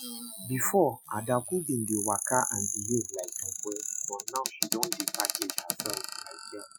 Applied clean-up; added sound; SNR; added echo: classical method Wiener filter.